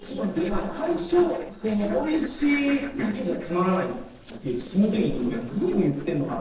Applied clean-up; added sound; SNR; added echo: neural separator model SepFormer DNS4.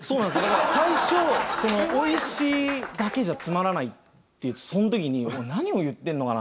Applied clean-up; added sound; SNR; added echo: none; none; none; none.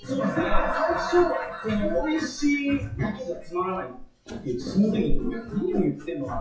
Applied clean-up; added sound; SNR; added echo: classical method WPE with log-MMSE.